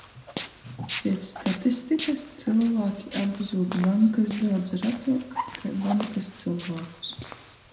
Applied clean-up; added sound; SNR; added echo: none; Walk, footsteps; 10 dB; reverberation time 0.8 s.